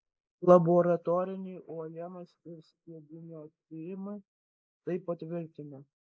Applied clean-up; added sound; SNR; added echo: neural mask model Resemble Enhance denoiser.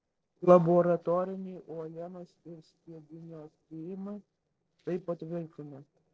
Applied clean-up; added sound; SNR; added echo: neural separator model SepFormer DNS4.